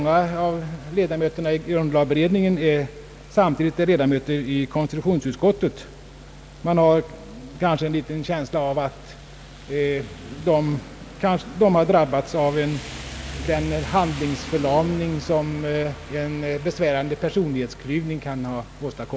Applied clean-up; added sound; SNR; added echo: none; Rain; 17 dB; none.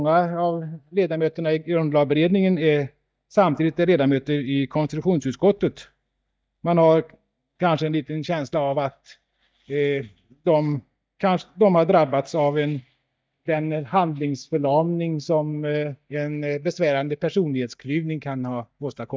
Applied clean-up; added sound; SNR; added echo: neural mask model DeepFilterNet 3.